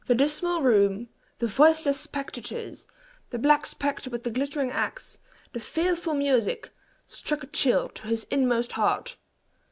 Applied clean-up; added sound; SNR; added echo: none; none; none; none.